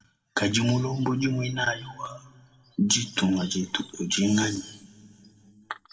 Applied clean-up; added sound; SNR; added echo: none; none; none; reverberation time 1.3 s.